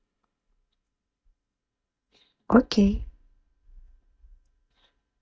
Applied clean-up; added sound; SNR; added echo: neural mask model DeepFilterNet 3.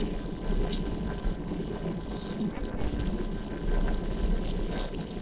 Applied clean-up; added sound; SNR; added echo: neural separator model SepFormer DNS4.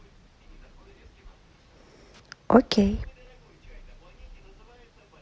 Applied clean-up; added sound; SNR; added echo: none; none; none; none.